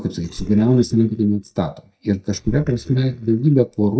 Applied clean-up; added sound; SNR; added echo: neural mask model DeepFilterNet 3.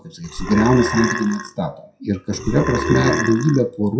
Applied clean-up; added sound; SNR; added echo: classical method WPE with log-MMSE.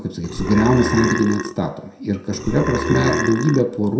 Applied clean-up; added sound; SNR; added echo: none; Burping, eructation; 4 dB; reverberation time 0.5 s.